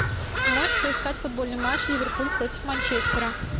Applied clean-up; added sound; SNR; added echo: none; Bird vocalization, bird call, bird song; -3 dB; none.